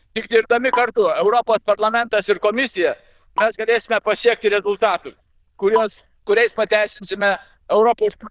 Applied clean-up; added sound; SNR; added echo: neural diffusion model UNIVERSE++.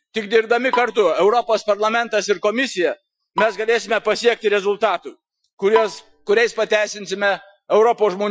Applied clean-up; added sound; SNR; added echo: classical method Wiener filter.